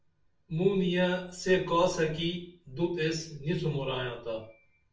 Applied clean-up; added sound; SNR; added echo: none; none; none; reverberation time 0.3 s.